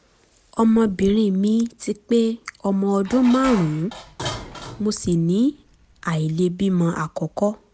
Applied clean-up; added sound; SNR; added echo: none; Dishes, pots, and pans; 14 dB; none.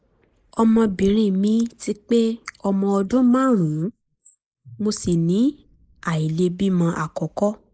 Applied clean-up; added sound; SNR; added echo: neural mask model Resemble Enhance denoiser.